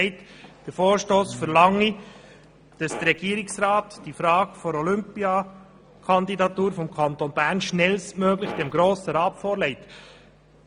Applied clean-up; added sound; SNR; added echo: none; Fart; 10 dB; none.